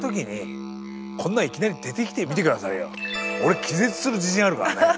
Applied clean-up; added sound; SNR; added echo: none; Musical instrument; 13 dB; none.